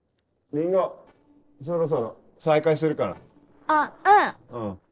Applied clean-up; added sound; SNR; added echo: neural separator model SepFormer DNS4.